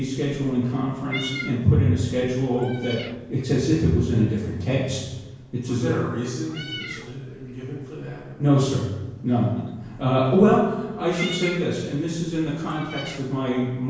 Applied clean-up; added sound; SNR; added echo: none; Meow; 17 dB; reverberation time 1.0 s.